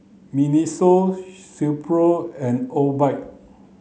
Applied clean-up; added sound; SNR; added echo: none; none; none; none.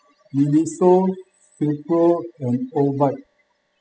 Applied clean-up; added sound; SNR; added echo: classical method spectral subtraction.